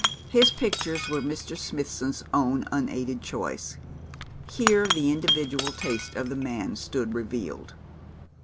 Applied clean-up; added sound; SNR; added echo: none; Shatter / Crushing; 4 dB; none.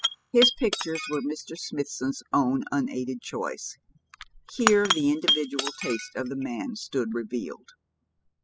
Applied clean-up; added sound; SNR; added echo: classical method spectral subtraction.